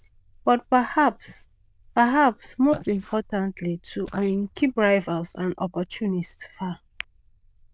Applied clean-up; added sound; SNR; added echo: neural diffusion model UNIVERSE++.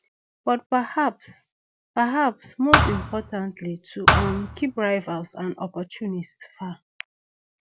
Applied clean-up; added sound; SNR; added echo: none; Thump, thud; -4 dB; none.